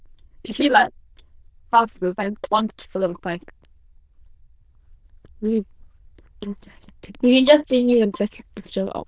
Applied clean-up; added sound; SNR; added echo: neural diffusion model UNIVERSE++.